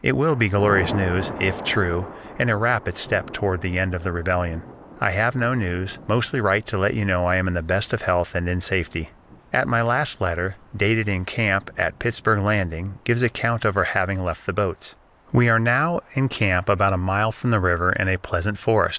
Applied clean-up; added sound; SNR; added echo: none; Thunder / Rain; 17 dB; none.